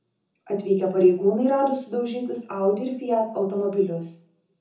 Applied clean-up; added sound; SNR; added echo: none; none; none; reverberation time 0.5 s.